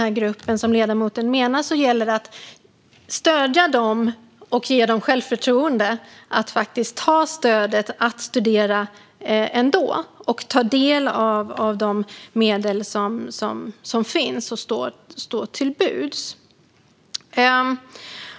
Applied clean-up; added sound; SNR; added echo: none; none; none; none.